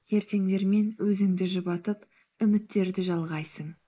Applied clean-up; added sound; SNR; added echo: neural mask model Resemble Enhance denoiser.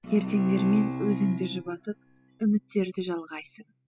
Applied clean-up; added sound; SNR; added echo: classical method spectral subtraction.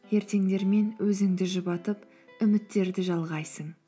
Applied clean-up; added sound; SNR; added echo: none; none; none; none.